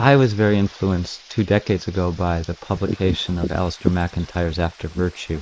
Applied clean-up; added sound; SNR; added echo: neural mask model Resemble Enhance denoiser.